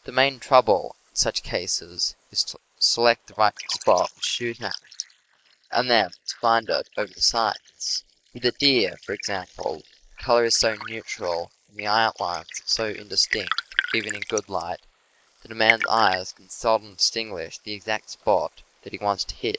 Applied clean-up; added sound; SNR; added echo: neural mask model Resemble Enhance denoiser.